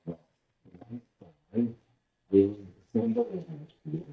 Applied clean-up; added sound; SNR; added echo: neural mask model DeepFilterNet 3.